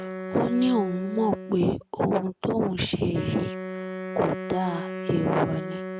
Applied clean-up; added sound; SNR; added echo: none; Wind instrument, woodwind instrument; 9 dB; none.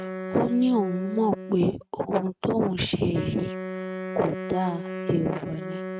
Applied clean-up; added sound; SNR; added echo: neural mask model RNNoise.